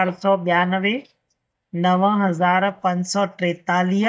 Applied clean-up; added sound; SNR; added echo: neural mask model DeepFilterNet 3.